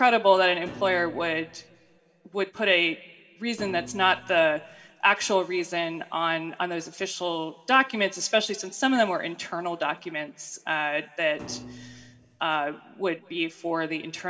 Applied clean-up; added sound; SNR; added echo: none; Thump, thud; 17 dB; reverberation time 1.1 s.